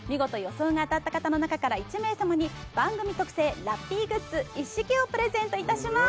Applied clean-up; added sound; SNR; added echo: none; none; none; none.